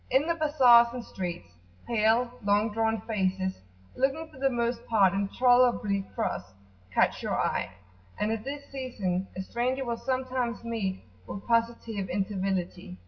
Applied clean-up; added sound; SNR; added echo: none; none; none; reverberation time 0.7 s.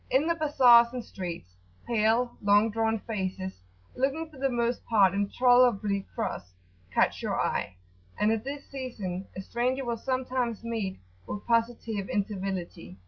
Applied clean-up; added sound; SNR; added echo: none; none; none; none.